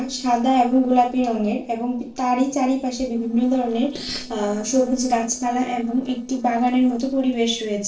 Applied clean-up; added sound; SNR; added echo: neural separator model SepFormer DNS4.